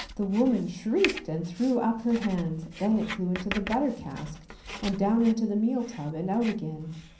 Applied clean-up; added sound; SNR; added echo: none; Writing; 13 dB; reverberation time 0.6 s.